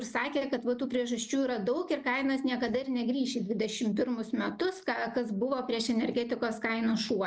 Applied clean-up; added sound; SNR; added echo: neural mask model Resemble Enhance denoiser.